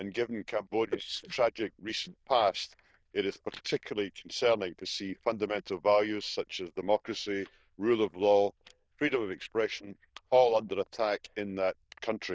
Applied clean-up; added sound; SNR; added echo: neural diffusion model UNIVERSE++.